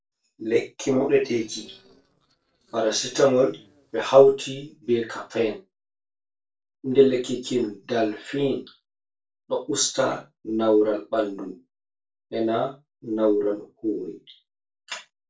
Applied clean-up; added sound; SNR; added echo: neural separator model SepFormer DNS4.